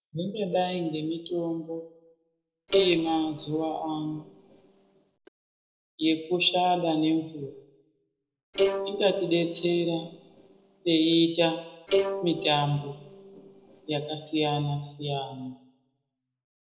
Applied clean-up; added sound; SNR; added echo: neural separator model SepFormer DNS4.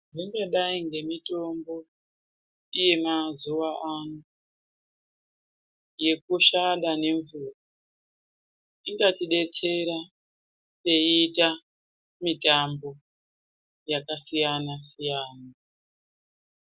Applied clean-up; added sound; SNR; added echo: none; none; none; none.